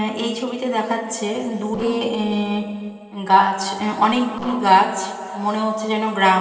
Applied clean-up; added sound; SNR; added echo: neural separator model SepFormer DNS4.